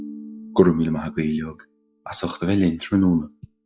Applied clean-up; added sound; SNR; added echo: classical method log-MMSE.